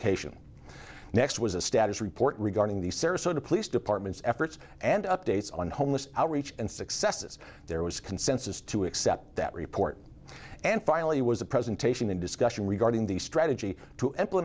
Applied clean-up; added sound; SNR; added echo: none; none; none; none.